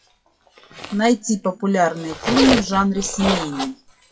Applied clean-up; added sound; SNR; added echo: classical method WPE with log-MMSE.